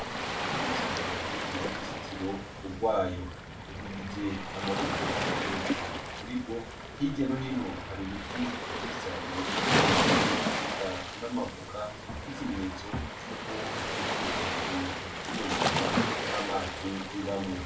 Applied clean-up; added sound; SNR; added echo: none; Waves, surf; -4 dB; reverberation time 0.3 s.